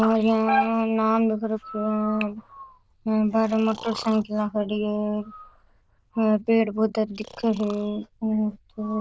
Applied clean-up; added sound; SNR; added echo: neural diffusion model UNIVERSE++.